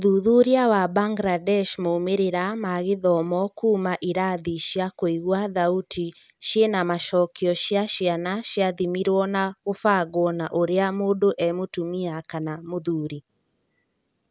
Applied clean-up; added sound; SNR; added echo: none; none; none; none.